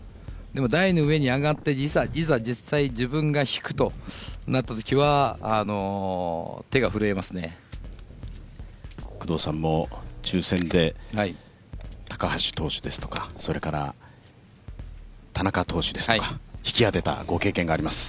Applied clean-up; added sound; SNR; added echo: none; Camera + Drum kit; 14 dB; none.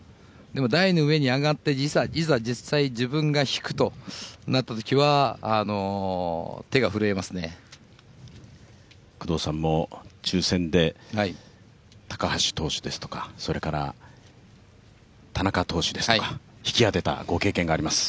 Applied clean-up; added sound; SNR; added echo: none; none; none; none.